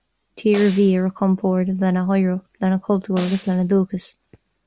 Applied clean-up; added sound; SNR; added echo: none; Snare drum; 18 dB; none.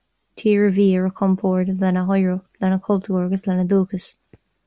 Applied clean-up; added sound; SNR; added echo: none; none; none; none.